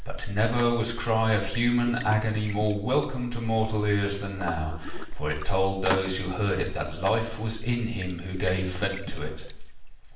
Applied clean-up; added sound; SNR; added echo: none; Liquid; 16 dB; reverberation time 0.6 s.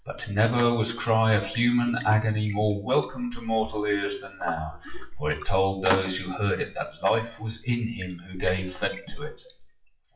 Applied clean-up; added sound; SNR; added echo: classical method WPE with log-MMSE.